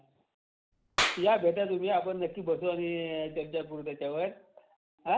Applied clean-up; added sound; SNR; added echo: none; Clapping; 7 dB; none.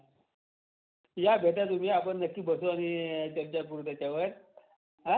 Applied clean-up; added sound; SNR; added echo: none; none; none; none.